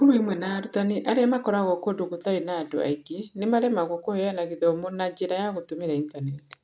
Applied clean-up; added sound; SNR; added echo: none; none; none; none.